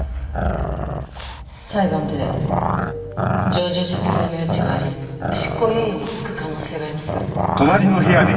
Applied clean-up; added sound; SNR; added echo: none; Growling; 3 dB; reverberation time 2.6 s.